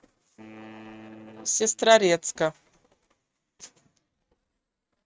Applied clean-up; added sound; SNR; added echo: neural mask model RNNoise.